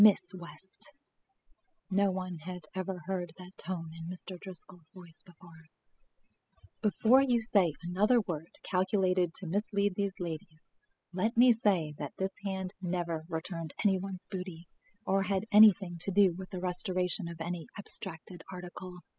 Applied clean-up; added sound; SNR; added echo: classical method spectral subtraction.